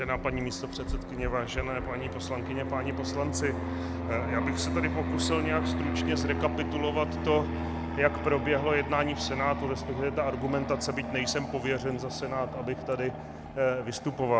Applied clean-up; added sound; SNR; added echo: none; Fixed-wing aircraft, airplane; 3 dB; none.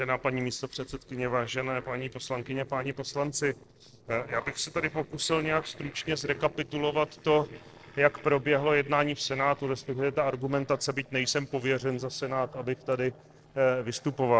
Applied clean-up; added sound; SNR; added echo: neural separator model SepFormer DNS4.